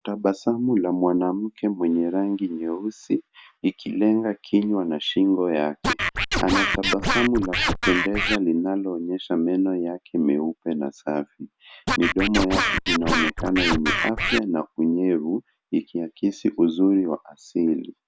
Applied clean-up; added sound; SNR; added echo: none; Scratching (performance technique); 0 dB; none.